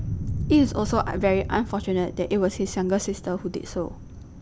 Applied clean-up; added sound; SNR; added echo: none; Thunder; 8 dB; none.